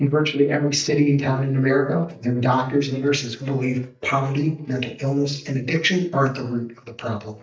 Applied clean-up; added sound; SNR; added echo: neural mask model DeepFilterNet 3.